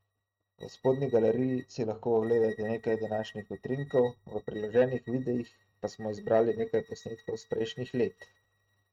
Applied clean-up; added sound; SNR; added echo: neural mask model RNNoise.